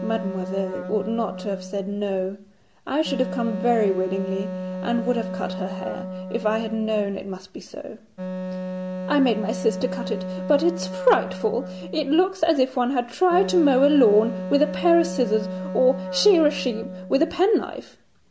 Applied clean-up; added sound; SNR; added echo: none; Wind instrument, woodwind instrument; 9 dB; none.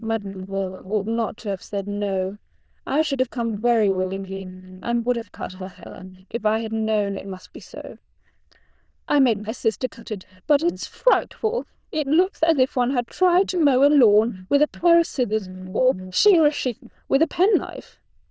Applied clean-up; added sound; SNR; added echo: neural diffusion model UNIVERSE++.